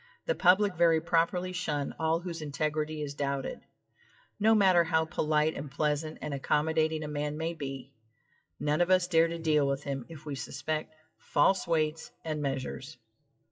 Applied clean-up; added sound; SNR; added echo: classical method WPE with log-MMSE.